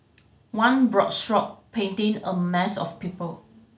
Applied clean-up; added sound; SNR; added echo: none; none; none; none.